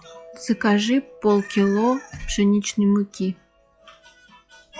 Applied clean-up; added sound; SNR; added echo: classical method log-MMSE.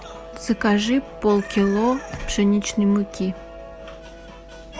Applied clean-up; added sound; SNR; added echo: none; Guitar; 18 dB; none.